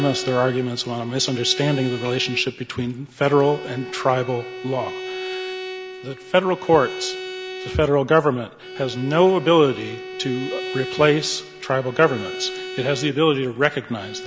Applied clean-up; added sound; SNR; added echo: none; Bowed string instrument; 11 dB; none.